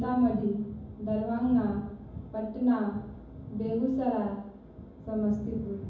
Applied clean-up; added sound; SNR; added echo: none; none; none; reverberation time 0.9 s.